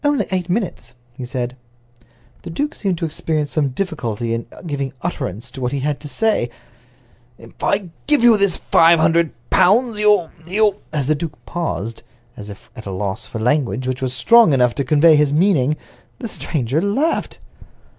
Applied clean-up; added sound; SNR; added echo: none; none; none; none.